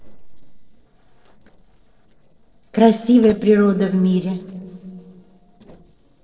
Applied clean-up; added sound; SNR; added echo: neural separator model SepFormer DNS4.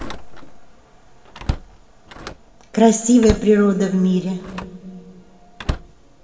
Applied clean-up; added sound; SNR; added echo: none; Slam; 11 dB; reverberation time 2.3 s.